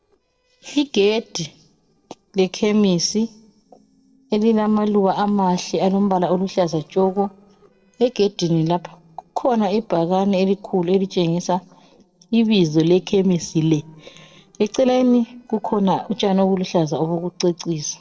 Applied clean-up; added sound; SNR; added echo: neural separator model SepFormer DNS4.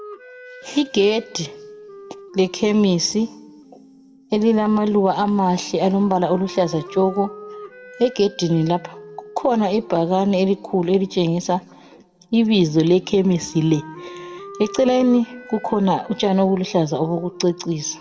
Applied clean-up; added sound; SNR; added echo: none; Wind instrument, woodwind instrument; 20 dB; reverberation time 1.0 s.